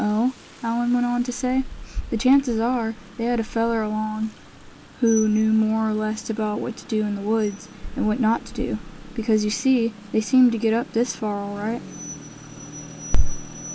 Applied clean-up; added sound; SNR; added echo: none; Rain; 15 dB; none.